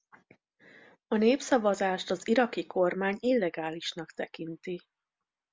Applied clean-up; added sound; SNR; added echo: none; none; none; none.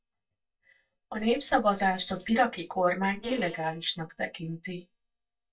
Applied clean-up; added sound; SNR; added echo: neural mask model DeepFilterNet 3.